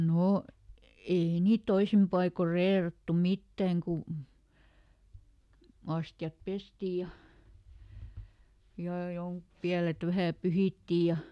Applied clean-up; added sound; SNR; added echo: none; none; none; none.